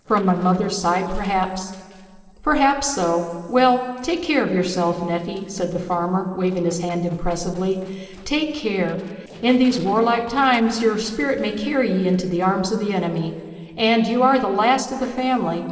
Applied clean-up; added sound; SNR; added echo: neural separator model SepFormer DNS4.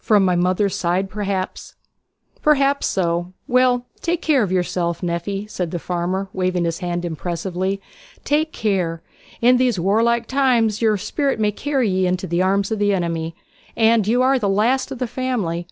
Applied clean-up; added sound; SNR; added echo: none; none; none; none.